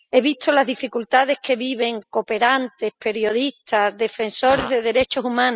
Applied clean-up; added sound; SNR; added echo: classical method spectral subtraction.